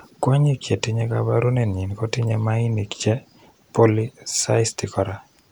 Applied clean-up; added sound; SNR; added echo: none; none; none; none.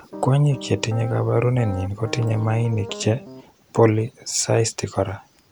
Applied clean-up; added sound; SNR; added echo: none; Piano; 14 dB; none.